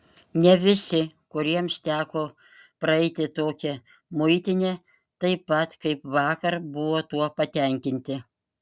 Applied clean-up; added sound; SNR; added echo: none; none; none; none.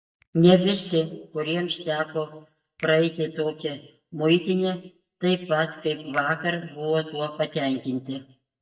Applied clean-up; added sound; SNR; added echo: neural mask model DeepFilterNet 3.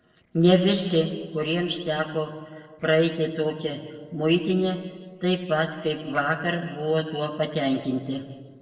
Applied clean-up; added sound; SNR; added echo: neural separator model SepFormer DNS4.